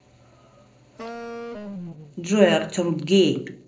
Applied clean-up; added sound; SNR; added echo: neural separator model SepFormer DNS4.